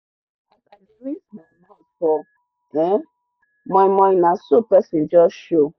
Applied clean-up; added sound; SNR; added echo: neural mask model DeepFilterNet 3.